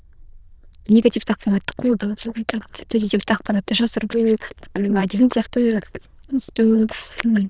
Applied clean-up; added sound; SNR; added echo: neural diffusion model UNIVERSE++.